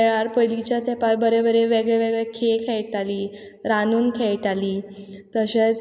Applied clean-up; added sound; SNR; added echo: none; none; none; none.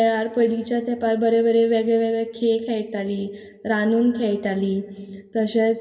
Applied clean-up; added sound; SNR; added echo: none; none; none; reverberation time 0.2 s.